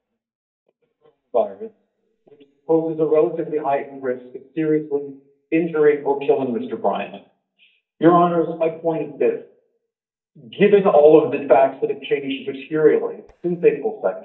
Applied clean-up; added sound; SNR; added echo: neural mask model DeepFilterNet 3.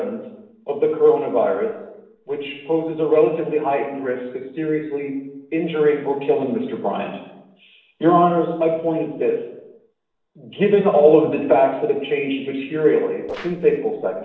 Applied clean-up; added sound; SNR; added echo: neural separator model SepFormer DNS4.